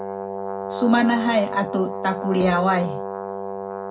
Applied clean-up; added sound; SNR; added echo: none; Brass instrument; 6 dB; reverberation time 0.4 s.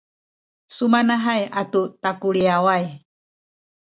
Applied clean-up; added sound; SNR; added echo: none; none; none; none.